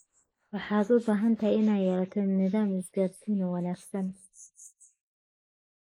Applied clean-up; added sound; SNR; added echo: neural mask model Resemble Enhance denoiser.